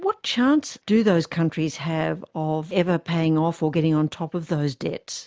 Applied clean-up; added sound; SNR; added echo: none; none; none; none.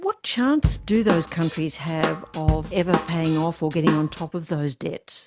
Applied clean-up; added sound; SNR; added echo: none; Drum / Drum kit; 3 dB; none.